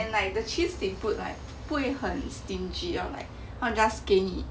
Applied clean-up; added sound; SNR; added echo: none; none; none; none.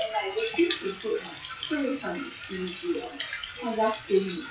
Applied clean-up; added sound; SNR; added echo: classical method WPE with log-MMSE.